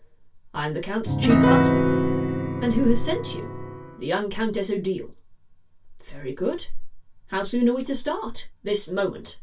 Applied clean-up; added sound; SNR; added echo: none; Piano; -4 dB; reverberation time 0.2 s.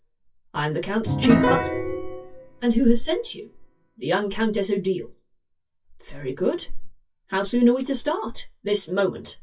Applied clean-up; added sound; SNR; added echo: classical method WPE with log-MMSE.